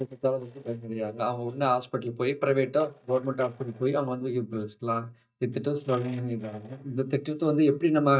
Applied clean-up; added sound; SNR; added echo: neural mask model DeepFilterNet 3.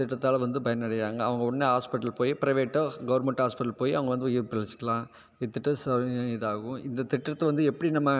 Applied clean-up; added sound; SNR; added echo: none; none; none; none.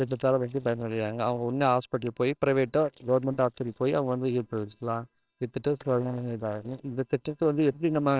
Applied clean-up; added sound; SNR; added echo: neural separator model SepFormer WHAMR!.